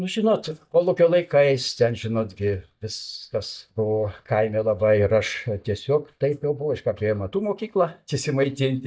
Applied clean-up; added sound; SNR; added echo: neural mask model DeepFilterNet 3.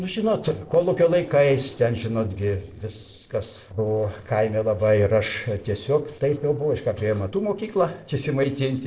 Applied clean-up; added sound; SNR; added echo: neural separator model SepFormer DNS4.